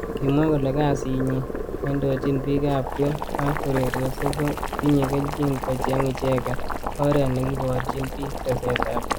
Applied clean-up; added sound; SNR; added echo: none; Boiling; 3 dB; none.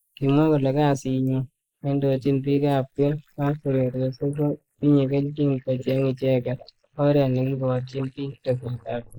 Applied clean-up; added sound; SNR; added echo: neural mask model Resemble Enhance denoiser.